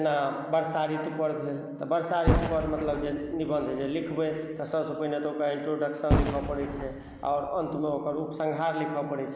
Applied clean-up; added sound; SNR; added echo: none; Boom; 4 dB; none.